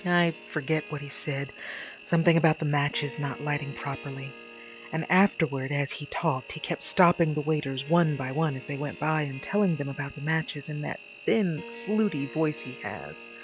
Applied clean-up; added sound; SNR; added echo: none; Engine + Harp; 17 dB; none.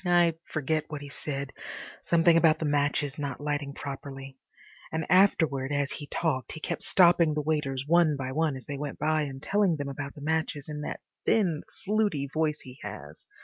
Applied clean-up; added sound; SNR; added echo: none; none; none; none.